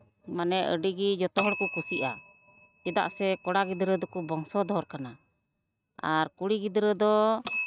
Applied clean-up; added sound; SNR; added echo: neural mask model RNNoise.